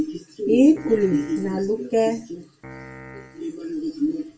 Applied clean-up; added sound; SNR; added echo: none; Piano; 18 dB; reverberation time 0.2 s.